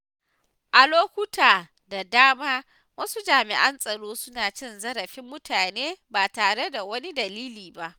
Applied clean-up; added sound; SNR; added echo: none; none; none; none.